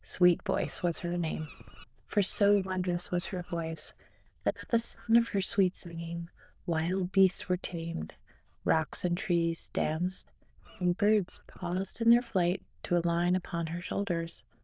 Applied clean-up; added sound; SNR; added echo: neural diffusion model UNIVERSE++.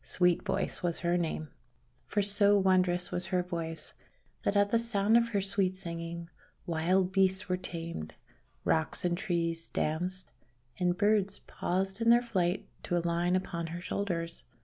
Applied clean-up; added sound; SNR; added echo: none; none; none; none.